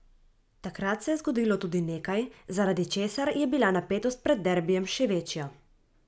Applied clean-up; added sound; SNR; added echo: none; none; none; none.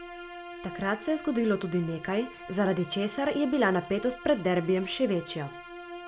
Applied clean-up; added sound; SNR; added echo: none; Bowed string instrument; 15 dB; none.